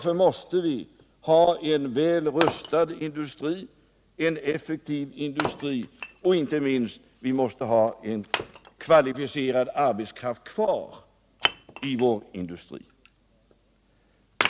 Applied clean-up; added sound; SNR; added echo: none; Wood; 11 dB; none.